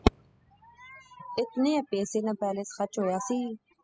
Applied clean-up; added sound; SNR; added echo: classical method spectral subtraction.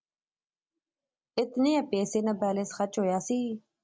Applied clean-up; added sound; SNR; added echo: none; none; none; none.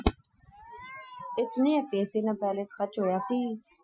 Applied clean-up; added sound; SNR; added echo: classical method Wiener filter.